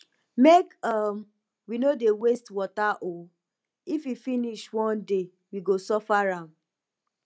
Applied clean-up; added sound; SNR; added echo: none; none; none; none.